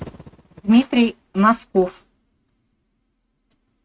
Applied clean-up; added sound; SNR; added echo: neural mask model RNNoise.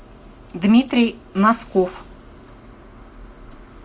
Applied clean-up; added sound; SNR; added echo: none; none; none; none.